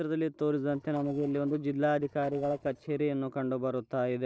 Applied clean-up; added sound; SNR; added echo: neural separator model SepFormer DNS4.